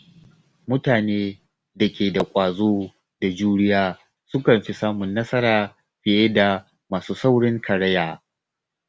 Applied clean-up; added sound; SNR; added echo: none; none; none; none.